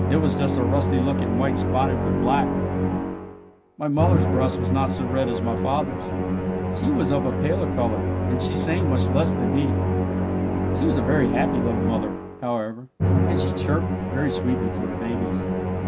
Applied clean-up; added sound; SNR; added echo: none; Musical instrument; -3 dB; none.